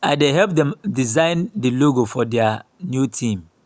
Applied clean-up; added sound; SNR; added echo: none; none; none; none.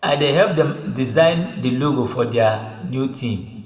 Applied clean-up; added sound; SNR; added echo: none; none; none; reverberation time 1.7 s.